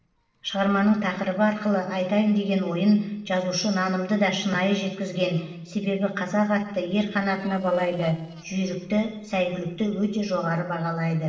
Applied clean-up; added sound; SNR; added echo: neural separator model SepFormer DNS4.